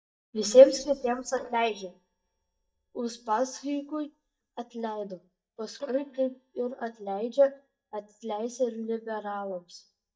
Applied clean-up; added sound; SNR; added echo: neural mask model DeepFilterNet 3.